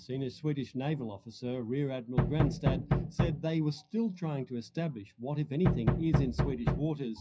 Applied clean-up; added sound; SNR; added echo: classical method WPE with log-MMSE.